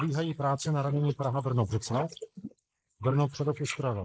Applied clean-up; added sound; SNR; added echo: neural mask model Resemble Enhance denoiser.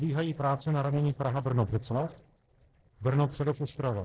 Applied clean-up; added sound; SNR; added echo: neural separator model SepFormer DNS4.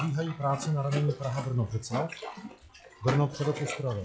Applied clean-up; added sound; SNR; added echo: classical method log-MMSE.